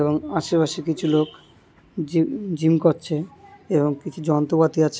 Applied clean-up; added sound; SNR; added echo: none; none; none; none.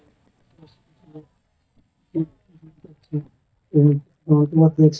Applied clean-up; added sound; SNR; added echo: neural mask model DeepFilterNet 3.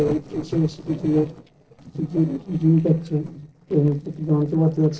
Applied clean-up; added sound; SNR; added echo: neural separator model SepFormer DNS4.